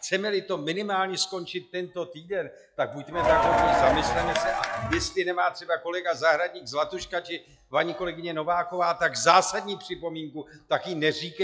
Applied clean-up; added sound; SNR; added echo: classical method log-MMSE.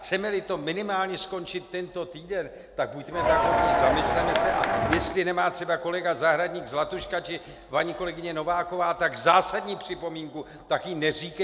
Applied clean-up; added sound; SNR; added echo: none; Crowd; -4 dB; none.